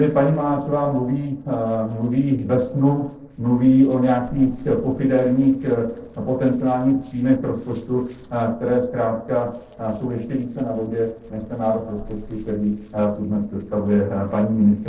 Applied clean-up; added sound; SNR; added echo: neural separator model SepFormer DNS4.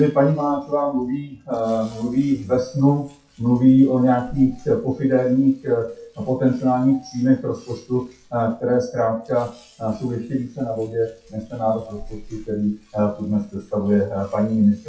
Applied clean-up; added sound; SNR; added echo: classical method WPE with log-MMSE.